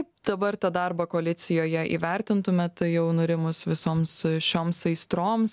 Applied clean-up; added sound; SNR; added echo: none; none; none; none.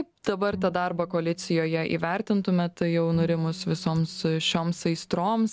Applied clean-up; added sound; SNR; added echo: none; Bowed string instrument; 16 dB; none.